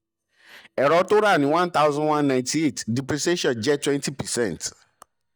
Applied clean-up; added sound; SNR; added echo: neural mask model DeepFilterNet 3.